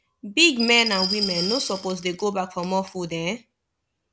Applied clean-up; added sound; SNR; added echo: none; Glass; 6 dB; none.